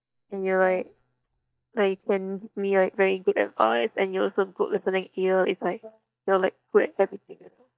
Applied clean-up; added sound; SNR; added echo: neural mask model DeepFilterNet 3.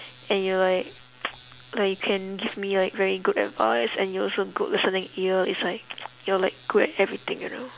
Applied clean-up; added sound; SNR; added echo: none; none; none; none.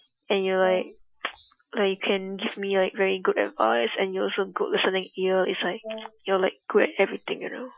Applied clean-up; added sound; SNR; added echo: classical method Wiener filter.